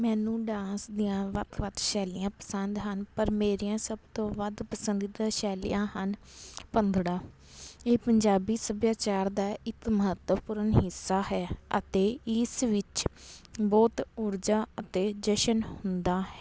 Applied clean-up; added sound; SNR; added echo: none; none; none; none.